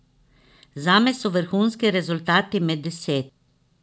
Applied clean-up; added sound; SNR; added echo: none; none; none; none.